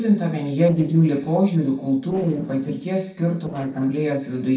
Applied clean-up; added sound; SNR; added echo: neural separator model SepFormer DNS4.